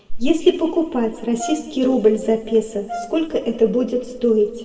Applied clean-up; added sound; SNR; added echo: none; Brass instrument; 17 dB; reverberation time 1.7 s.